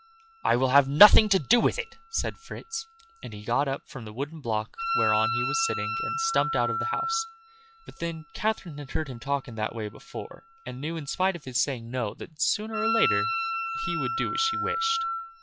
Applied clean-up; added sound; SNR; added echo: classical method log-MMSE.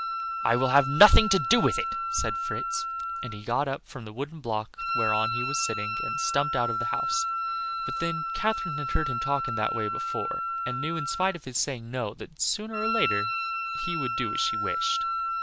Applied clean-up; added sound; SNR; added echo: none; Wind instrument, woodwind instrument; 2 dB; none.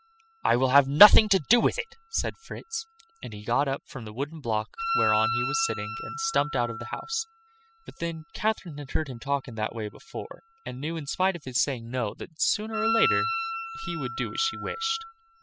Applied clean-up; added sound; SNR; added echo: classical method spectral subtraction.